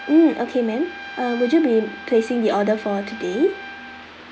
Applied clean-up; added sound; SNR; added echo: none; Trumpet; 17 dB; none.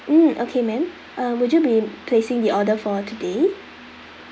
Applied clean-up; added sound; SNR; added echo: none; none; none; none.